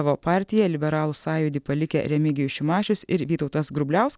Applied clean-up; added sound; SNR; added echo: none; none; none; none.